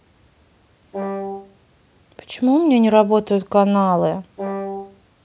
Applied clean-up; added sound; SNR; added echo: none; Wind instrument, woodwind instrument; 8 dB; none.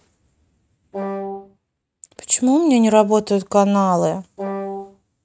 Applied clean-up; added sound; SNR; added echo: neural mask model RNNoise.